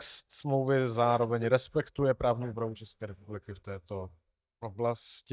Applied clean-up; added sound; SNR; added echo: neural mask model DeepFilterNet 3.